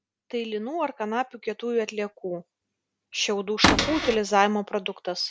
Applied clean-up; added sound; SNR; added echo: none; Cupboard open or close / Door; -4 dB; none.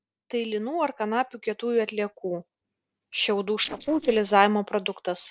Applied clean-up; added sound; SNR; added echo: neural separator model SepFormer DNS4.